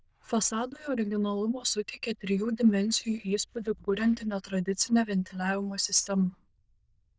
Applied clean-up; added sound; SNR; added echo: neural diffusion model UNIVERSE++.